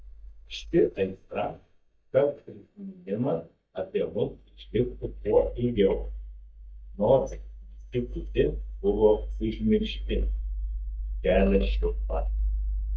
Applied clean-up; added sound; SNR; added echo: neural mask model DeepFilterNet 3.